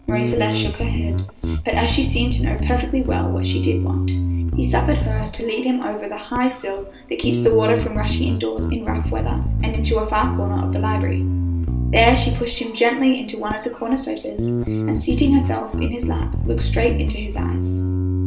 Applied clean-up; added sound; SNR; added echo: none; Bass guitar; -1 dB; reverberation time 2.3 s.